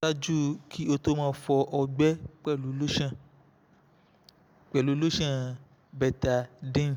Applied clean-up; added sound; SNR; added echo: none; none; none; none.